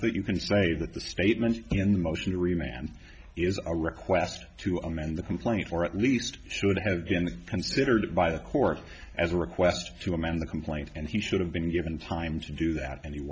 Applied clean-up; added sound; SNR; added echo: none; none; none; none.